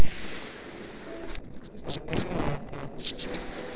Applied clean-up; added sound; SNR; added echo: neural separator model SepFormer DNS4.